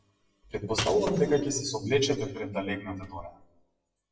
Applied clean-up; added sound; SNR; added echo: classical method WPE with log-MMSE.